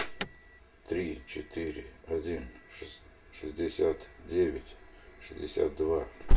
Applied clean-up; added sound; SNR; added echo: none; Alarm; -1 dB; reverberation time 0.1 s.